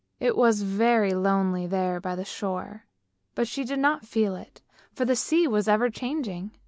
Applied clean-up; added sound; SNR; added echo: none; none; none; none.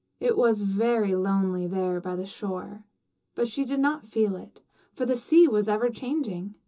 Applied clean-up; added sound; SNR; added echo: none; none; none; reverberation time 0.2 s.